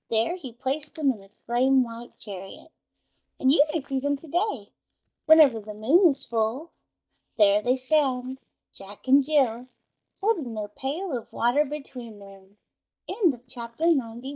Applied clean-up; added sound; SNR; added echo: neural mask model DeepFilterNet 3.